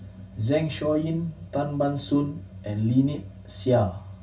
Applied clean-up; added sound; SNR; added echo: none; none; none; reverberation time 0.2 s.